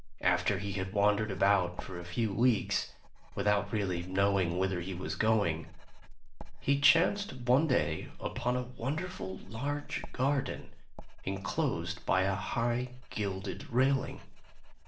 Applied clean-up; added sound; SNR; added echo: none; Writing; 11 dB; reverberation time 0.4 s.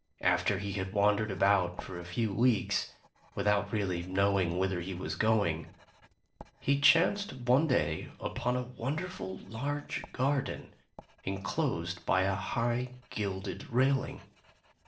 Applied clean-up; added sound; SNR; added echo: neural separator model SepFormer DNS4.